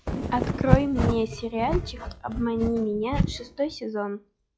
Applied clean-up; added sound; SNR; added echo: classical method log-MMSE.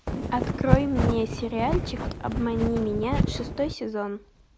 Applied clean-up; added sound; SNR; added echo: none; Wind; -1 dB; none.